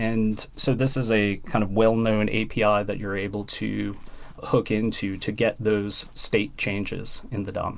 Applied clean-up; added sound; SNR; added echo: none; Chewing, mastication / Livestock, farm animals, working animals; 12 dB; none.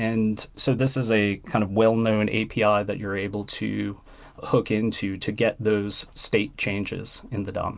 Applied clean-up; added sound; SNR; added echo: none; none; none; none.